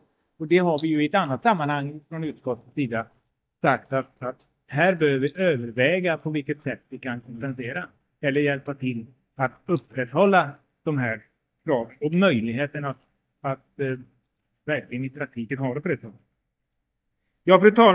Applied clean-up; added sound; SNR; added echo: neural mask model DeepFilterNet 3.